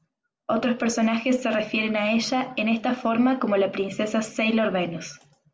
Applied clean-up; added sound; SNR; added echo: none; none; none; none.